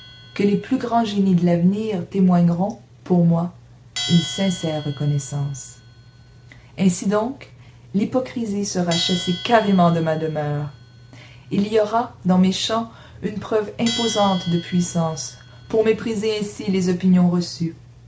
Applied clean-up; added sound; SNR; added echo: none; Bell; 16 dB; none.